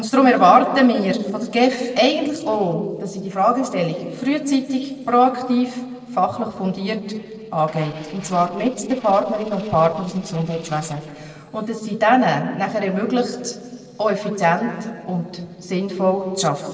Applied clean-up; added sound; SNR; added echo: neural separator model SepFormer DNS4.